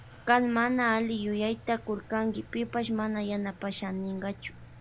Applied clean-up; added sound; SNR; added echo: none; Engine; 19 dB; none.